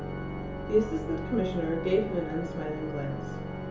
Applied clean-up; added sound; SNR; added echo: none; Organ; 4 dB; reverberation time 0.7 s.